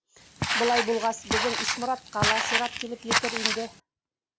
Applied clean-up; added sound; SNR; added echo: none; Walk, footsteps; -2 dB; none.